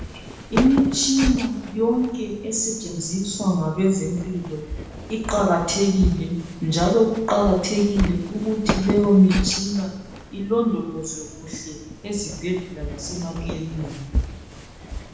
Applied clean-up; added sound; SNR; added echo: none; Walk, footsteps; 8 dB; reverberation time 0.9 s.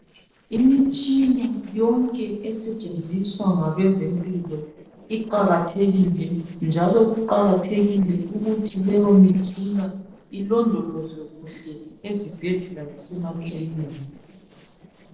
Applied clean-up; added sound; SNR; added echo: neural separator model SepFormer DNS4.